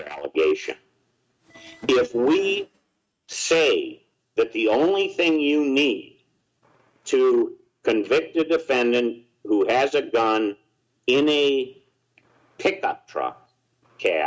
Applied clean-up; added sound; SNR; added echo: neural mask model RNNoise.